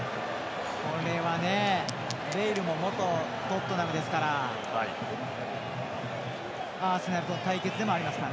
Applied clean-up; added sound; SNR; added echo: none; none; none; none.